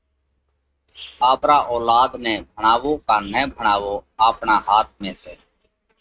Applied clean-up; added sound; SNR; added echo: neural mask model RNNoise.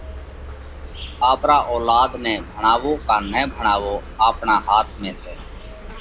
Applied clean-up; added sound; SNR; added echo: none; Insect; 14 dB; none.